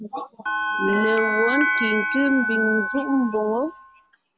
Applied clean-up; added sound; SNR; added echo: none; Bell; 1 dB; none.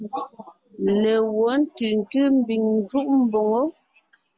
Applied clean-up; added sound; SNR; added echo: none; none; none; none.